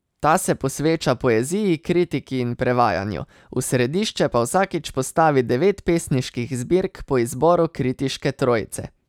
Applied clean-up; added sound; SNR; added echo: none; none; none; none.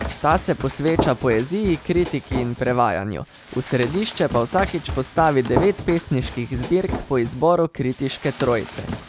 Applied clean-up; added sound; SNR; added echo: none; Run; 9 dB; none.